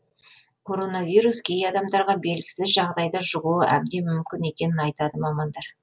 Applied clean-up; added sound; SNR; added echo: none; none; none; none.